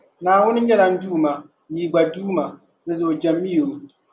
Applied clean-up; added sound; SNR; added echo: none; none; none; none.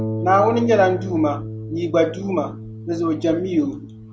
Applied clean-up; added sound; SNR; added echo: none; Harp; 9 dB; none.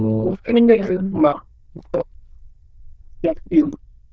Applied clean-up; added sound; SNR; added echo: neural diffusion model UNIVERSE++.